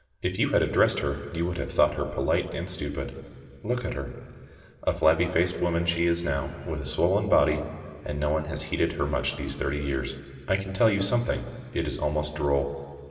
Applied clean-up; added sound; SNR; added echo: none; none; none; reverberation time 2.2 s.